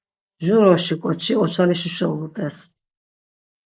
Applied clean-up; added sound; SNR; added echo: neural mask model Resemble Enhance denoiser.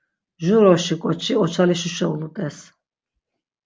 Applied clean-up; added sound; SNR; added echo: none; none; none; none.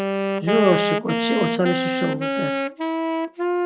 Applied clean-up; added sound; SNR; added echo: none; Wind instrument, woodwind instrument; -1 dB; none.